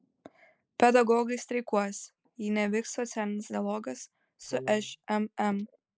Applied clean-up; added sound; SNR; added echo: neural mask model Resemble Enhance denoiser.